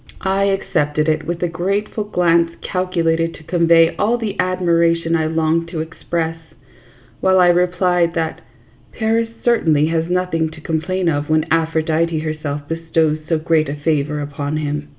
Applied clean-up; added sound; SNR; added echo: none; none; none; none.